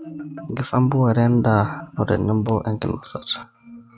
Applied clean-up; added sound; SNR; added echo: neural mask model RNNoise.